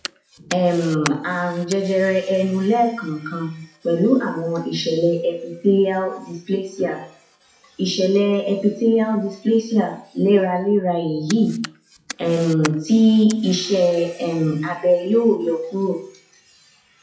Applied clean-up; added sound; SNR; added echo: classical method WPE with log-MMSE.